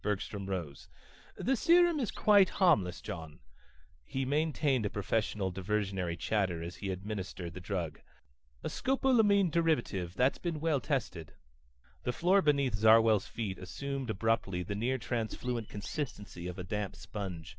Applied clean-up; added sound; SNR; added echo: neural separator model SepFormer DNS4.